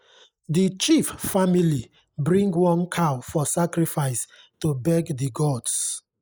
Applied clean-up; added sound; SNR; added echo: neural mask model Resemble Enhance denoiser.